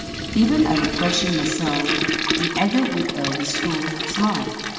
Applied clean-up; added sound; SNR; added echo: none; Toilet flush; 3 dB; reverberation time 2.9 s.